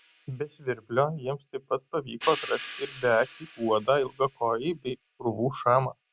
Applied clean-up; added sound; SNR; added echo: none; Hi-hat; 14 dB; none.